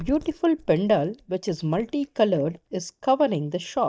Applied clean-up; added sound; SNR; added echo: neural mask model DeepFilterNet 3.